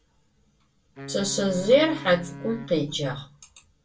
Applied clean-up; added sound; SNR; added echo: none; Wind instrument, woodwind instrument; 15 dB; reverberation time 0.1 s.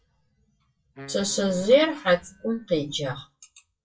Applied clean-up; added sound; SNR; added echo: classical method WPE with log-MMSE.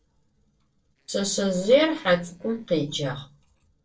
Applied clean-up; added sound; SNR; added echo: neural separator model SepFormer DNS4.